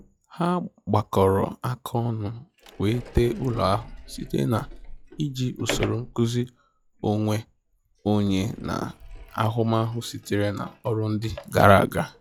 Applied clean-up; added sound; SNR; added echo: classical method log-MMSE.